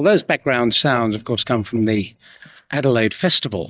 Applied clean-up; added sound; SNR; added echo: neural mask model DeepFilterNet 3.